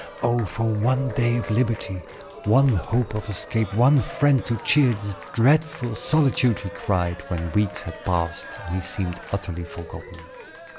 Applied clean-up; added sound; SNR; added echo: none; Cheering; 15 dB; none.